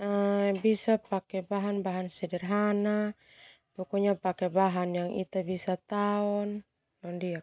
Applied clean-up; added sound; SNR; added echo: none; none; none; none.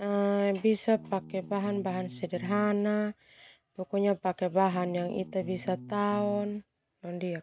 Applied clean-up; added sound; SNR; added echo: none; Bass guitar; 15 dB; none.